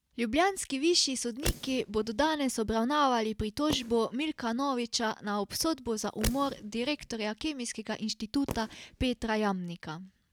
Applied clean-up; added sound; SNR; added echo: none; Fireworks; 12 dB; none.